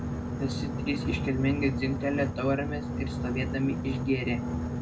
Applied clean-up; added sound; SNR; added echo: none; Boat, Water vehicle; 1 dB; reverberation time 0.2 s.